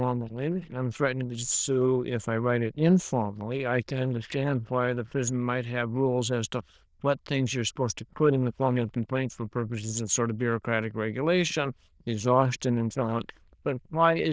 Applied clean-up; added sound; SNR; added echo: neural diffusion model UNIVERSE++.